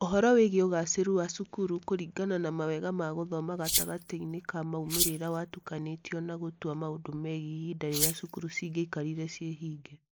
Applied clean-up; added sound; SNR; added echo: neural mask model Resemble Enhance denoiser.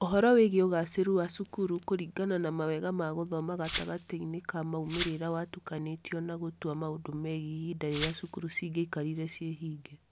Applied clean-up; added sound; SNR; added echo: none; Glass; 3 dB; none.